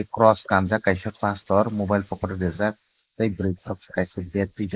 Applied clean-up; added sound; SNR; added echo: neural mask model Resemble Enhance denoiser.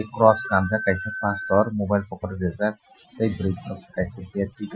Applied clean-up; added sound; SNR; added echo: classical method Wiener filter.